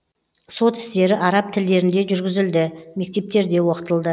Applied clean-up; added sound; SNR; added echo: none; none; none; none.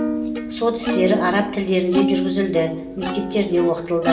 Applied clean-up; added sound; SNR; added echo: none; Plucked string instrument; 4 dB; reverberation time 0.8 s.